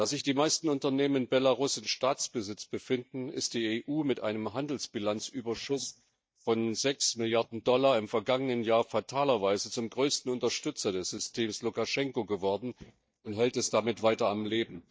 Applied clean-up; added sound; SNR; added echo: neural mask model DeepFilterNet 3.